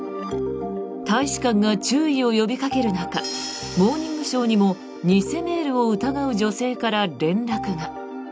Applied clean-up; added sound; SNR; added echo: none; none; none; none.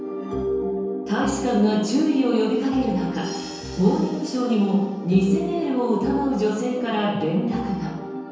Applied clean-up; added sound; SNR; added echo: none; none; none; reverberation time 1.2 s.